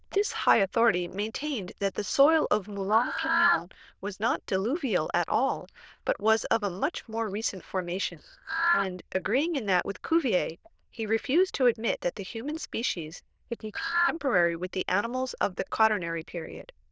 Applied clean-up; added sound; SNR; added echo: neural diffusion model UNIVERSE++.